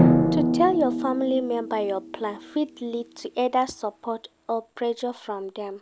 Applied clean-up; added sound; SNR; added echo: none; Drum; 0 dB; none.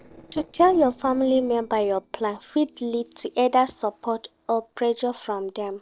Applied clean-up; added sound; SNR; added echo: neural separator model SepFormer DNS4.